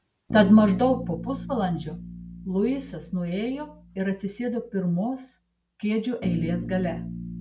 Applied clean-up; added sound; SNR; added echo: none; Bass guitar; 10 dB; none.